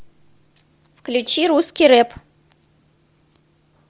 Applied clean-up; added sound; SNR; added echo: none; none; none; none.